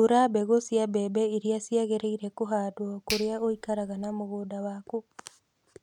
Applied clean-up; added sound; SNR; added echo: none; Finger snapping; 18 dB; none.